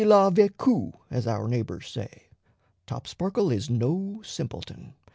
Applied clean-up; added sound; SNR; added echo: none; none; none; none.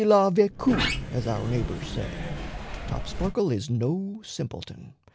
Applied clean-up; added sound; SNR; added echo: none; Sliding door; 5 dB; none.